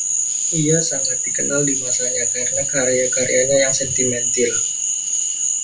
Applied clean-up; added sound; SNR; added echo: none; Frog; -3 dB; reverberation time 0.2 s.